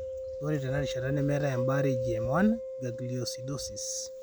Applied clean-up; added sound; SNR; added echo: none; Mallet percussion; 4 dB; none.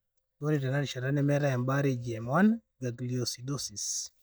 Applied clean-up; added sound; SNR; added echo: neural mask model DeepFilterNet 3.